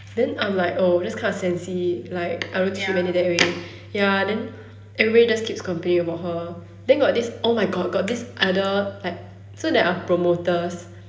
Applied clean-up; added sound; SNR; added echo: none; none; none; reverberation time 0.8 s.